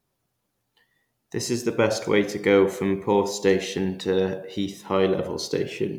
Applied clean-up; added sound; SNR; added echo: none; none; none; none.